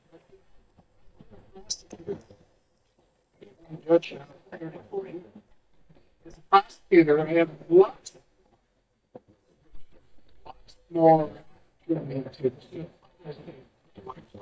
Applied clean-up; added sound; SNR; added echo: neural mask model DeepFilterNet 3.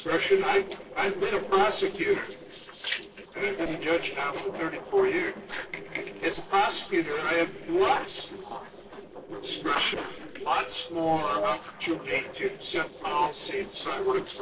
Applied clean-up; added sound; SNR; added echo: neural separator model SepFormer DNS4.